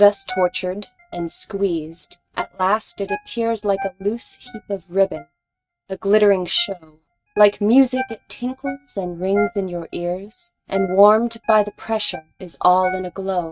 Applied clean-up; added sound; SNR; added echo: neural mask model RNNoise.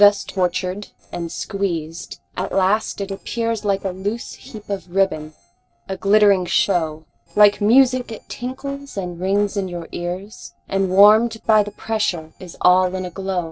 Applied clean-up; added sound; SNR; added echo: neural separator model SepFormer DNS4.